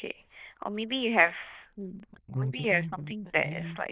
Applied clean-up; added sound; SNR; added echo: neural diffusion model UNIVERSE++.